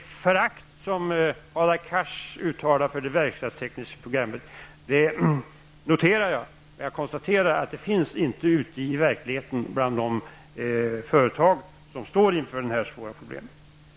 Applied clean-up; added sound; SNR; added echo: none; none; none; none.